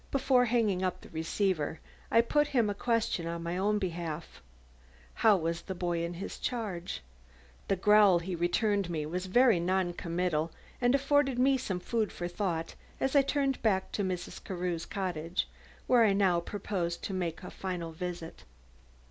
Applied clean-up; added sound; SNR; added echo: none; none; none; none.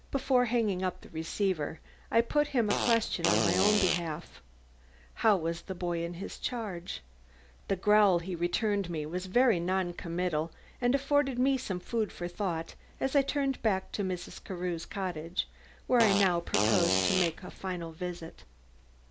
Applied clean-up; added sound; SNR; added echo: none; Fart; 0 dB; none.